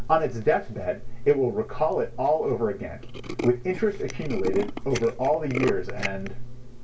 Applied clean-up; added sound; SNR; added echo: none; Tools; 12 dB; reverberation time 0.2 s.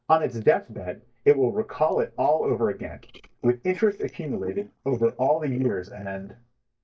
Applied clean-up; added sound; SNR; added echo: neural mask model DeepFilterNet 3.